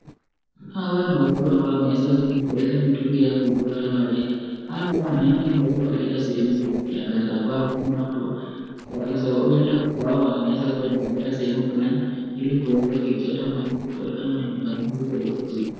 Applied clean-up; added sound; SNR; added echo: neural separator model SepFormer DNS4.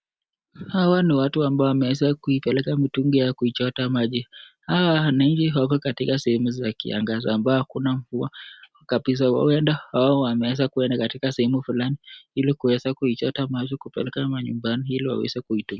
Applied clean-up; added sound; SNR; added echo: none; none; none; none.